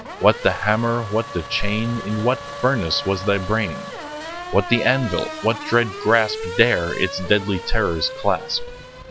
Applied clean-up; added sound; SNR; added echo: none; Race car, auto racing / Accelerating, revving, vroom; 11 dB; none.